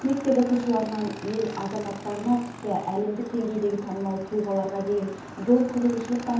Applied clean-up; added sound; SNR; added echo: none; Motorcycle / Engine; 15 dB; reverberation time 0.6 s.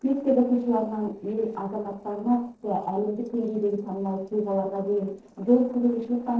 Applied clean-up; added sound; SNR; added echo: neural separator model SepFormer DNS4.